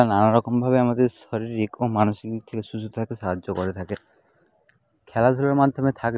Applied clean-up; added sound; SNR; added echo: none; none; none; none.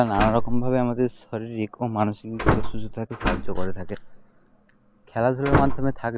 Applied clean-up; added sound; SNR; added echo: none; Slam; 0 dB; none.